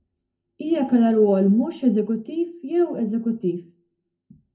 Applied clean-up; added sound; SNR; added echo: none; none; none; reverberation time 0.3 s.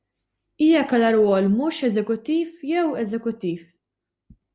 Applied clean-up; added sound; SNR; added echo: none; none; none; none.